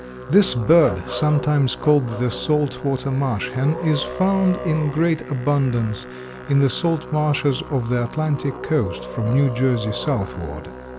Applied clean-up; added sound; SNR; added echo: none; Musical instrument; 12 dB; none.